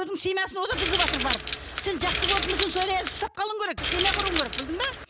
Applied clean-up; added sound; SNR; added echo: none; Keys jangling; 0 dB; none.